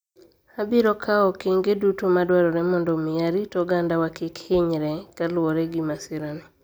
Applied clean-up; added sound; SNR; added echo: none; none; none; none.